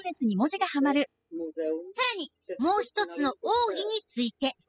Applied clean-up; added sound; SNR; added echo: classical method spectral subtraction.